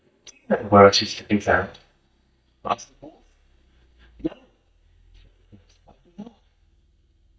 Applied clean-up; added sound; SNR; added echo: neural mask model DeepFilterNet 3.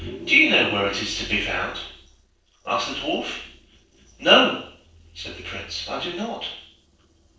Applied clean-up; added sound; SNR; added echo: neural separator model SepFormer DNS4.